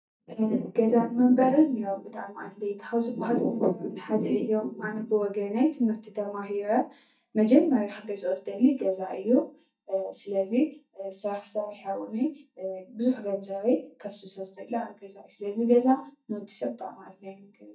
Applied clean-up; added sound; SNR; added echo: neural mask model DeepFilterNet 3.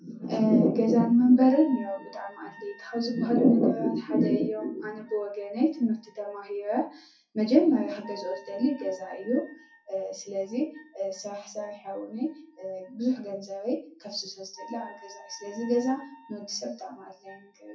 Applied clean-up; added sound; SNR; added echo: classical method WPE with log-MMSE.